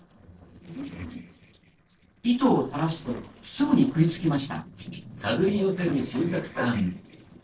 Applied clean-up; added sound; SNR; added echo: neural separator model SepFormer DNS4.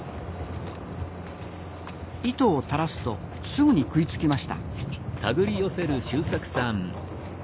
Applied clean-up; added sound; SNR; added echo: none; none; none; none.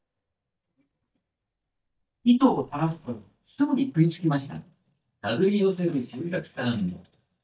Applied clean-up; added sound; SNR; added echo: neural mask model DeepFilterNet 3.